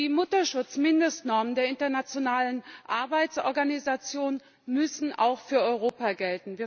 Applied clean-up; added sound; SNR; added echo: none; none; none; none.